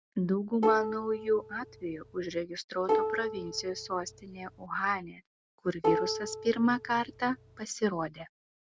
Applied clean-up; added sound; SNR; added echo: none; Plucked string instrument; 1 dB; none.